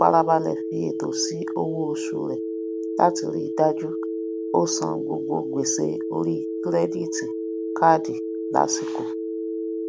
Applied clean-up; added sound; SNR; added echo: none; Telephone; 3 dB; none.